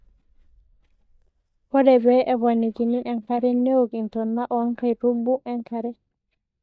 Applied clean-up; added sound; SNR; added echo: neural mask model DeepFilterNet 3.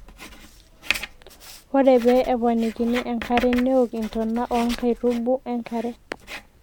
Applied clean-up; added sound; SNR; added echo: none; Writing; 13 dB; none.